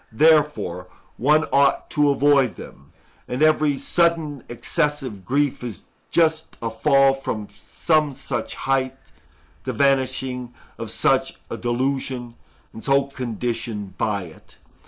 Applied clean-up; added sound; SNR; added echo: neural mask model Resemble Enhance denoiser.